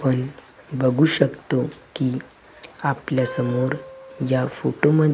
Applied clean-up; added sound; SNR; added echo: none; Wind instrument, woodwind instrument; 17 dB; none.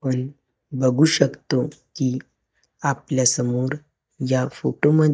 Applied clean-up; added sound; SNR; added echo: neural mask model DeepFilterNet 3.